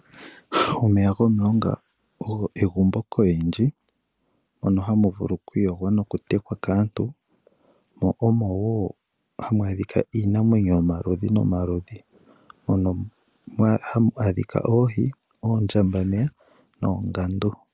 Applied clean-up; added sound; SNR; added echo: none; none; none; none.